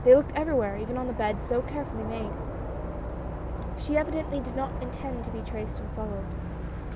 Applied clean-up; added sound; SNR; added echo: none; Insect / Frog; 4 dB; none.